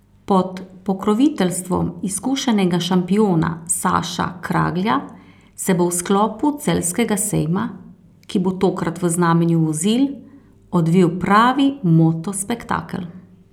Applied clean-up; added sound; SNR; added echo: none; none; none; none.